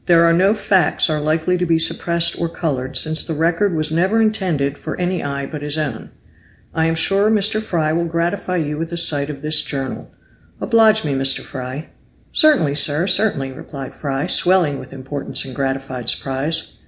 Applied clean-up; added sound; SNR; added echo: none; none; none; none.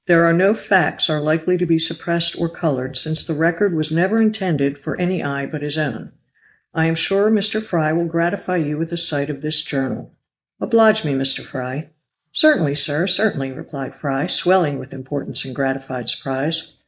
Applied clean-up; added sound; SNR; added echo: neural mask model Resemble Enhance denoiser.